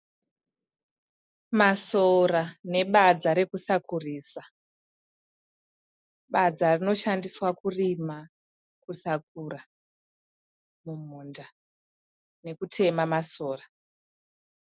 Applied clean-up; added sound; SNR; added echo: none; none; none; none.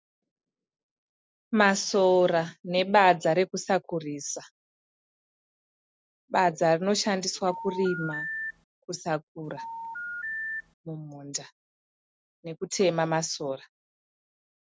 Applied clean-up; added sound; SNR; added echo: none; Telephone; 7 dB; none.